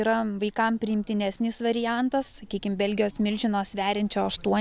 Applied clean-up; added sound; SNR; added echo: none; none; none; none.